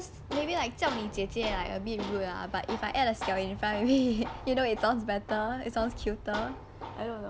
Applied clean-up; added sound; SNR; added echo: none; Tools; 12 dB; none.